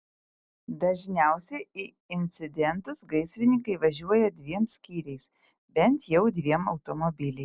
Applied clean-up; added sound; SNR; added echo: none; none; none; none.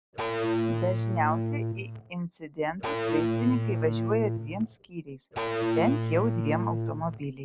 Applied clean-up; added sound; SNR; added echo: none; Electric guitar / Bass guitar; -2 dB; none.